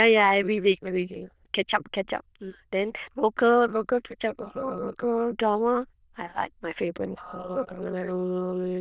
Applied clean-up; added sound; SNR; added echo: neural diffusion model UNIVERSE++.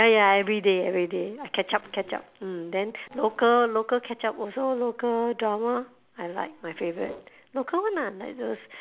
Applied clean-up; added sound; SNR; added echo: none; none; none; none.